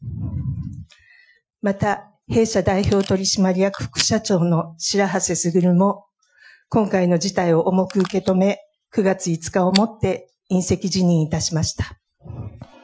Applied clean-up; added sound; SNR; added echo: classical method Wiener filter.